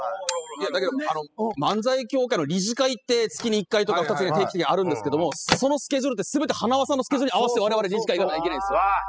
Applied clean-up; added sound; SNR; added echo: classical method spectral subtraction.